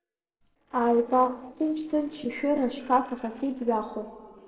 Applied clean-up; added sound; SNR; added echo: neural separator model SepFormer DNS4.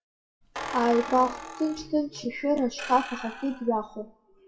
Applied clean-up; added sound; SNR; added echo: classical method WPE with log-MMSE.